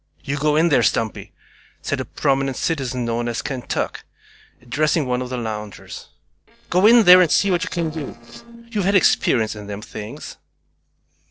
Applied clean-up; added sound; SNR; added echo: neural separator model SepFormer DNS4.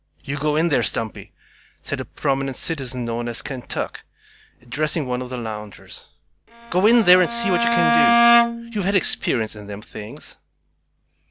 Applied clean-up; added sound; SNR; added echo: none; Bowed string instrument; -3 dB; none.